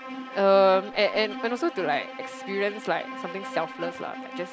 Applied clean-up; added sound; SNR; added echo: none; Bowed string instrument; 11 dB; none.